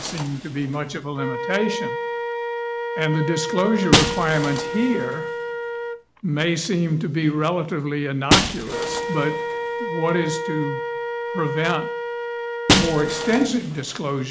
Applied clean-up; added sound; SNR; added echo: none; Wind instrument, woodwind instrument + Shatter; 1 dB; none.